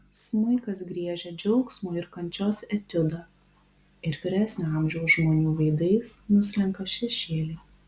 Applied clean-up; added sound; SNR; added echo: none; none; none; none.